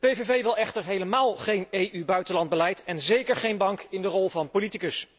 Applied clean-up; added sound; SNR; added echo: none; none; none; none.